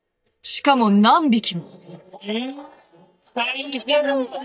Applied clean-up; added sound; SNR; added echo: neural mask model DeepFilterNet 3.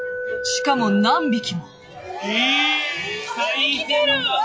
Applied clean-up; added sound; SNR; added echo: classical method log-MMSE.